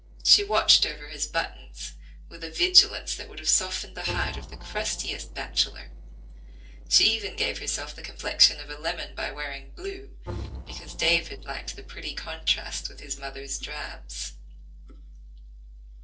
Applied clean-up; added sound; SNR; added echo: neural separator model SepFormer DNS4.